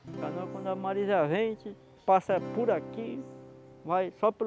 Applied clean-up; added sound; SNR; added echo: none; Acoustic guitar / Strum; 13 dB; none.